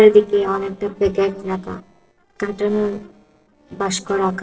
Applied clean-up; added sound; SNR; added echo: neural separator model SepFormer DNS4.